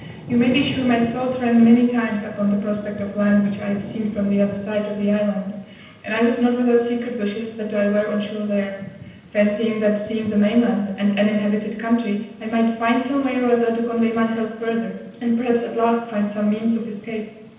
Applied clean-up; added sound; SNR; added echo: none; Thunder / Rain; 19 dB; reverberation time 0.9 s.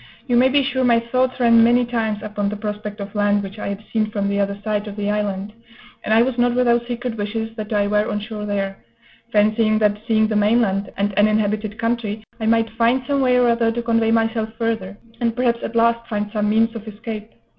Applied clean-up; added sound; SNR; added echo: none; none; none; none.